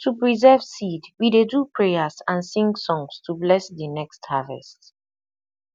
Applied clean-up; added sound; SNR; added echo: none; none; none; none.